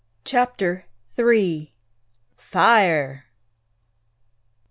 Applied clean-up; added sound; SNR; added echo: none; none; none; none.